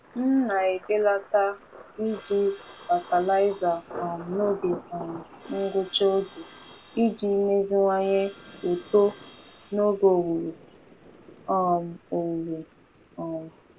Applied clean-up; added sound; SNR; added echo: none; Sawing + Thunder; 16 dB; none.